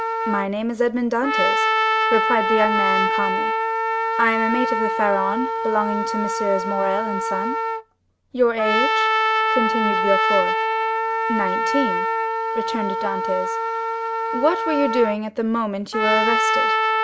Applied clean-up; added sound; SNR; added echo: none; Trumpet; -2 dB; none.